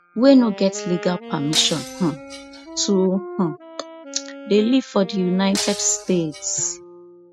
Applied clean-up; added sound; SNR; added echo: classical method spectral subtraction.